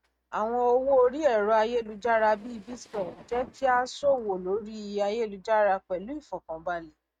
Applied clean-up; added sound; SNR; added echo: neural mask model RNNoise.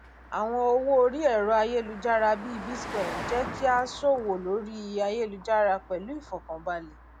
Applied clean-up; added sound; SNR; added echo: none; Car passing by; 14 dB; none.